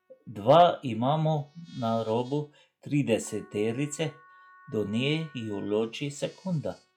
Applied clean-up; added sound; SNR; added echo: classical method log-MMSE.